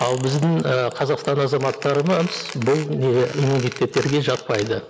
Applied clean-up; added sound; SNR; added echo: none; Squeak; 16 dB; none.